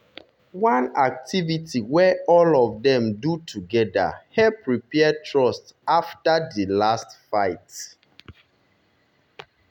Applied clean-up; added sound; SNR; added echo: none; none; none; none.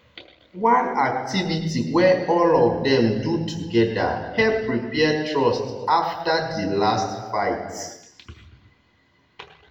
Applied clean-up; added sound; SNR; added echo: none; none; none; reverberation time 1.2 s.